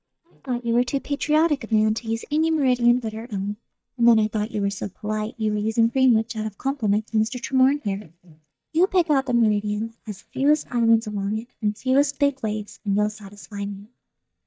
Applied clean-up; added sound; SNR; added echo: neural mask model DeepFilterNet 3.